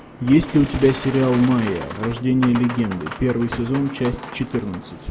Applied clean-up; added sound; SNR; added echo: none; Boat, Water vehicle; 13 dB; none.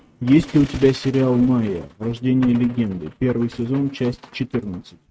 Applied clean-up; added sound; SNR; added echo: neural mask model RNNoise.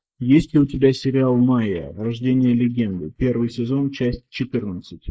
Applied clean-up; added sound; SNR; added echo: neural mask model Resemble Enhance denoiser.